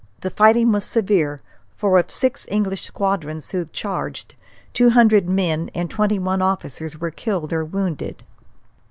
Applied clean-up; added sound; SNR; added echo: none; none; none; none.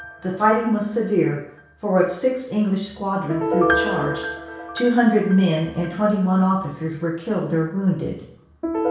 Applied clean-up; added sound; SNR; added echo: none; Piano; 8 dB; reverberation time 0.6 s.